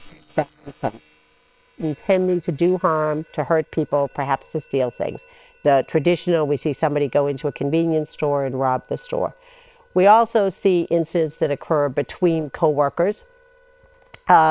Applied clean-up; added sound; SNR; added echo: neural separator model SepFormer WHAM!.